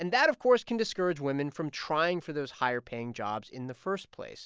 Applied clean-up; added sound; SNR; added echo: none; none; none; none.